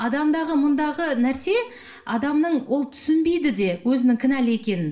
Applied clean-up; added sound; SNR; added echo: none; none; none; reverberation time 1.1 s.